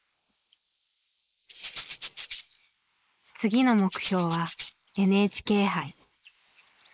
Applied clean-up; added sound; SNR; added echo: neural mask model Resemble Enhance denoiser.